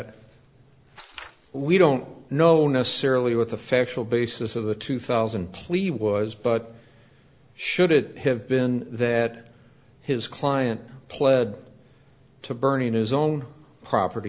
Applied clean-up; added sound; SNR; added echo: none; none; none; none.